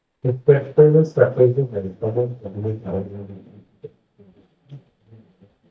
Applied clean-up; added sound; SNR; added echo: neural mask model DeepFilterNet 3.